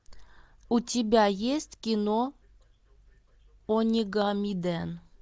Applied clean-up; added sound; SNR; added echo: none; none; none; none.